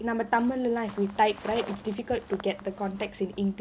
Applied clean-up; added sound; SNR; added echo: none; Walk, footsteps; 16 dB; none.